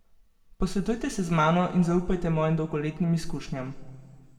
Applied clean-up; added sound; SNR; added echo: none; none; none; reverberation time 1.3 s.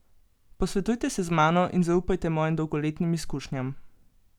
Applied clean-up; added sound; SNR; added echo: none; none; none; none.